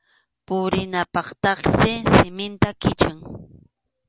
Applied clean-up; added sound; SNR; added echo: none; none; none; none.